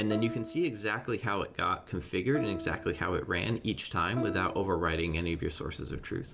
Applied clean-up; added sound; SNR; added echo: none; Plucked string instrument; 10 dB; none.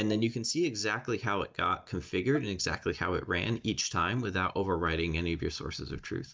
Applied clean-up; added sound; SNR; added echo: neural mask model DeepFilterNet 3.